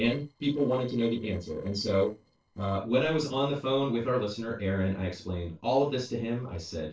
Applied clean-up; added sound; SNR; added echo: neural separator model SepFormer DNS4.